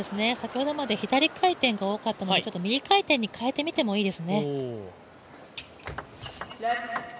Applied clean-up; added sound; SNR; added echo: none; none; none; none.